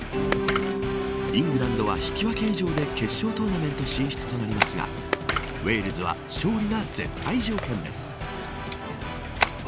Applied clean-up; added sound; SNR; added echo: none; Mallet percussion + Camera; 3 dB; none.